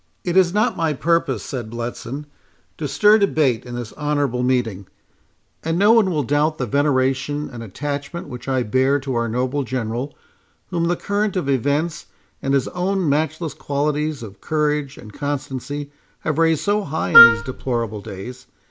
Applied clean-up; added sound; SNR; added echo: none; Wind instrument, woodwind instrument; -5 dB; none.